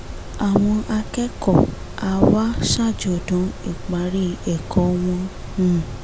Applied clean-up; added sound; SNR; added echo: none; Mechanisms; 11 dB; none.